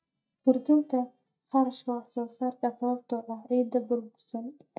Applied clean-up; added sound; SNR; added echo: neural mask model DeepFilterNet 3.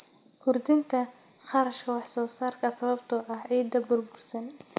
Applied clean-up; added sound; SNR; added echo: none; none; none; none.